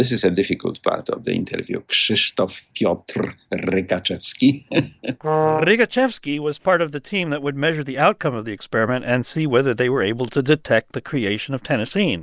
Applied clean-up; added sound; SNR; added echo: none; Brass instrument; 0 dB; none.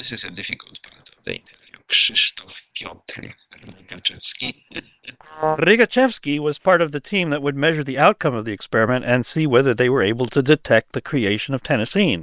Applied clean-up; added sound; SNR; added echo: neural separator model SepFormer WHAM!.